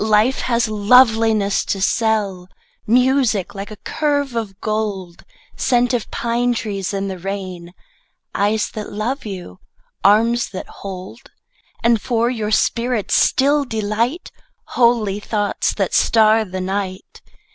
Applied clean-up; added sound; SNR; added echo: none; none; none; none.